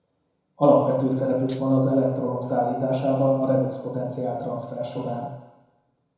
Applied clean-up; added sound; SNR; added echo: none; Rattle (instrument); 2 dB; reverberation time 1.0 s.